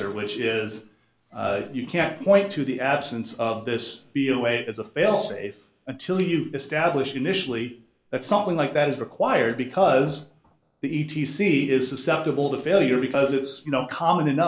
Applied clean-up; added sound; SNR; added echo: none; none; none; none.